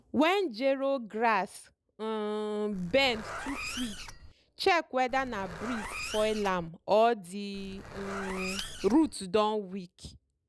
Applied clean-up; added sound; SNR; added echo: none; Zipper (clothing); 11 dB; none.